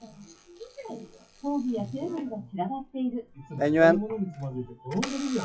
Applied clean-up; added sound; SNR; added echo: classical method WPE with log-MMSE.